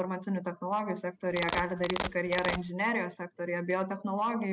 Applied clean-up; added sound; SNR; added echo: none; Domestic sounds, home sounds; 4 dB; none.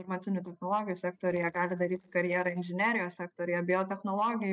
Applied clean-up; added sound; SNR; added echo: neural mask model DeepFilterNet 3.